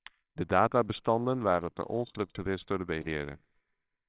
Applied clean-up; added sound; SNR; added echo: neural separator model SepFormer WHAMR!.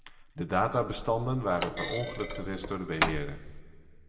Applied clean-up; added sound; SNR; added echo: none; Thump, thud; 3 dB; reverberation time 1.3 s.